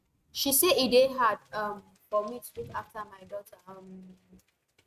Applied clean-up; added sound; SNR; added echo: neural mask model RNNoise.